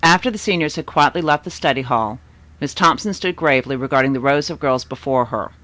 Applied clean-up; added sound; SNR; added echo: none; none; none; none.